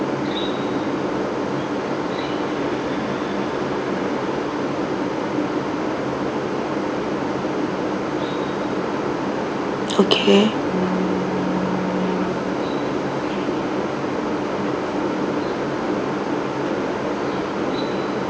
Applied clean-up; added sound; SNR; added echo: none; Bowed string instrument; 5 dB; none.